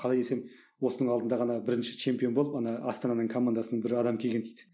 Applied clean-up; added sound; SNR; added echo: none; none; none; none.